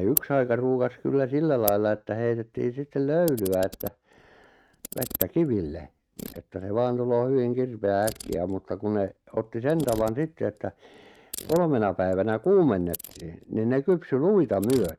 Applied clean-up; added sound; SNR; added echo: neural mask model RNNoise.